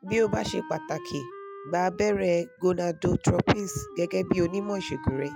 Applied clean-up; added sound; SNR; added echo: classical method log-MMSE.